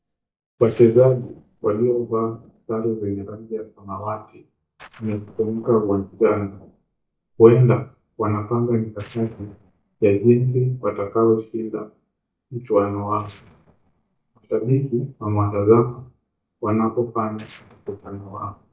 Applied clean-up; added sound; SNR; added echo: neural mask model DeepFilterNet 3.